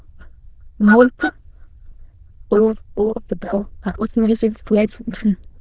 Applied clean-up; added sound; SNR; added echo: neural diffusion model UNIVERSE++.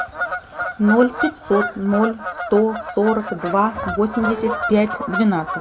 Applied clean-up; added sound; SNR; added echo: none; Bird vocalization, bird call, bird song / Fowl; 7 dB; none.